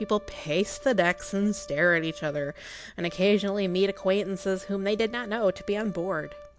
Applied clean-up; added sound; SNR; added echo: none; Brass instrument; 18 dB; none.